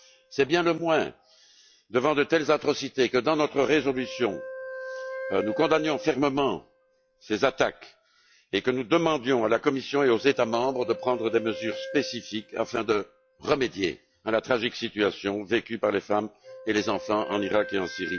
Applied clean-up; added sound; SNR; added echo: classical method log-MMSE.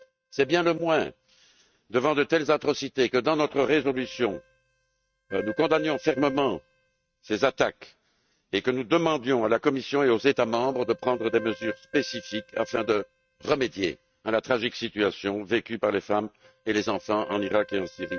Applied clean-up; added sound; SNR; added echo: neural mask model RNNoise.